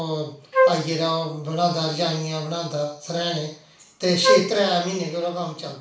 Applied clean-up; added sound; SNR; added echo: none; Wind instrument, woodwind instrument; -4 dB; reverberation time 0.4 s.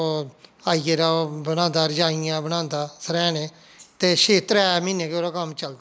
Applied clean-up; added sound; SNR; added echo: none; none; none; none.